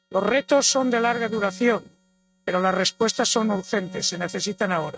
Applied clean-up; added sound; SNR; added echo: neural mask model RNNoise.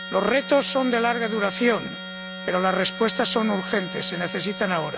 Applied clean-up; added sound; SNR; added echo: none; Bowed string instrument + Trumpet; 10 dB; none.